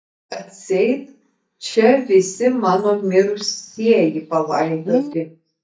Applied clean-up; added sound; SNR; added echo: neural mask model DeepFilterNet 3.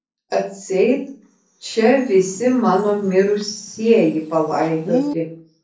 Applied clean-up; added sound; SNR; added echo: neural separator model SepFormer DNS4.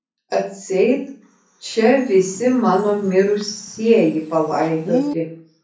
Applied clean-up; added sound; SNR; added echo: none; Bird; 12 dB; reverberation time 0.6 s.